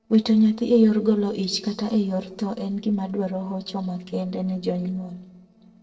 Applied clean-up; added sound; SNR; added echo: neural separator model SepFormer DNS4.